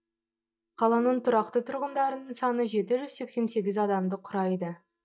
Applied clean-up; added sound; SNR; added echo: neural mask model DeepFilterNet 3.